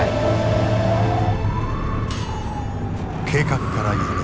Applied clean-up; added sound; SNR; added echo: none; Squeak + Wind; 0 dB; none.